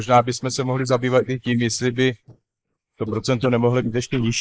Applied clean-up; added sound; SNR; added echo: neural mask model Resemble Enhance denoiser.